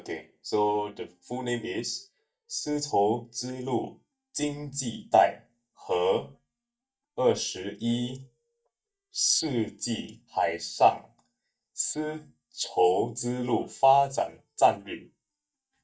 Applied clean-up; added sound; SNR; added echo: neural mask model DeepFilterNet 3.